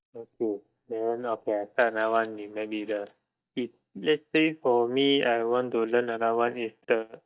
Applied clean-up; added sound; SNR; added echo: neural mask model DeepFilterNet 3.